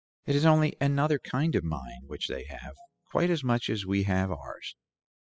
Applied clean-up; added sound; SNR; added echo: classical method spectral subtraction.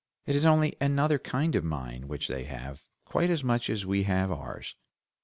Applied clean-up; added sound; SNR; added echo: none; none; none; none.